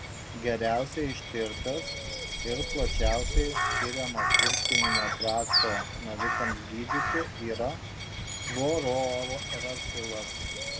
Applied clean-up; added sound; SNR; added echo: none; Crow + Coin (dropping); -3 dB; none.